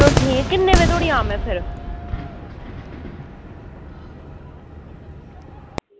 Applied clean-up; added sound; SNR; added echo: none; Cheering / Fireworks; -1 dB; none.